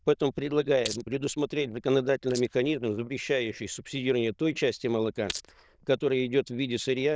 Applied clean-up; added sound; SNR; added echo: neural diffusion model UNIVERSE++.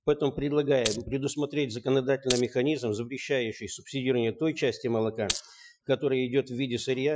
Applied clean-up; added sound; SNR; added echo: classical method Wiener filter.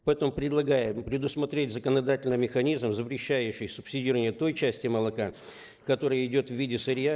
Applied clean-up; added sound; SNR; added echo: neural separator model SepFormer DNS4.